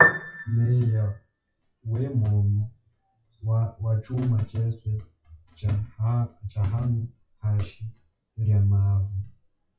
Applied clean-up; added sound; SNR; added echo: classical method WPE with log-MMSE.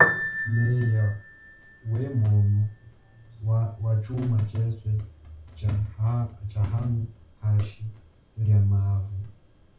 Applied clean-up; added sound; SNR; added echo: none; Piano; 9 dB; reverberation time 0.3 s.